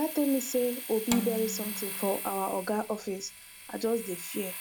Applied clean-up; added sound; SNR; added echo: none; Bowed string instrument + Domestic sounds, home sounds; 8 dB; none.